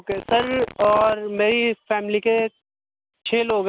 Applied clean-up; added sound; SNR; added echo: none; none; none; none.